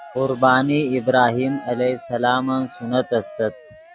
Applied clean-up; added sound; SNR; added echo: none; Cheering; 20 dB; none.